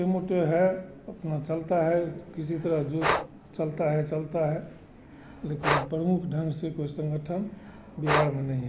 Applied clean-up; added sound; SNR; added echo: none; Breathing; 6 dB; none.